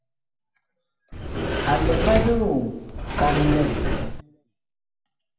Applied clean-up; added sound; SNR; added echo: none; Sliding door; -2 dB; reverberation time 0.7 s.